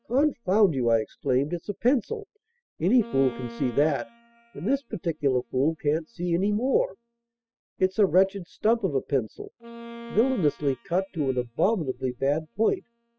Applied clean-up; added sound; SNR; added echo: classical method spectral subtraction.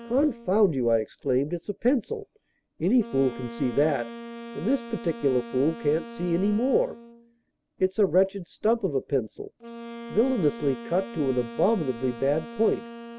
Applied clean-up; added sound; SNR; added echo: none; Wind instrument, woodwind instrument; 15 dB; none.